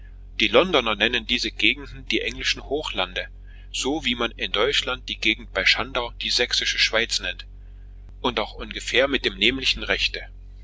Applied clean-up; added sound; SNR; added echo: none; none; none; none.